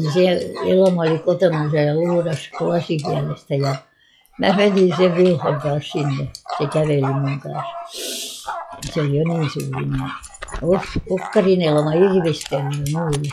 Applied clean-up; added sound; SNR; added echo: classical method log-MMSE.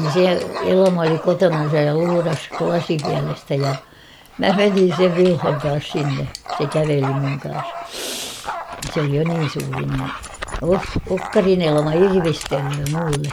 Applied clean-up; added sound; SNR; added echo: none; Dog; 10 dB; none.